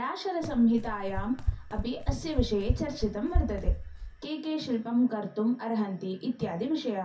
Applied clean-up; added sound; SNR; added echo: none; Run; 1 dB; reverberation time 0.3 s.